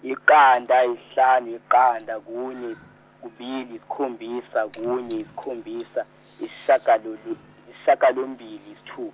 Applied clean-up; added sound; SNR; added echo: none; none; none; none.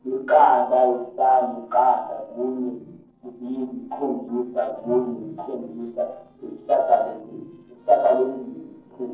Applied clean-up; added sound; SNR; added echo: neural separator model SepFormer DNS4.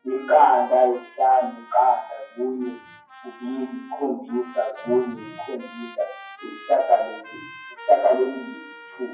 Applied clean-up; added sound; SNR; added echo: classical method WPE with log-MMSE.